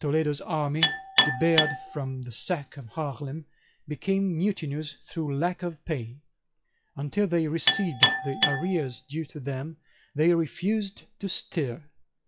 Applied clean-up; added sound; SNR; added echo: classical method WPE with log-MMSE.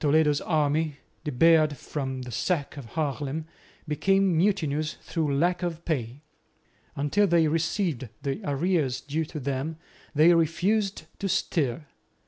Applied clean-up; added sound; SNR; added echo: none; none; none; none.